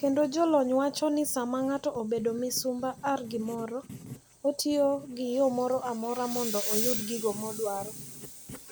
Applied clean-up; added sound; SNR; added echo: none; Writing; 20 dB; none.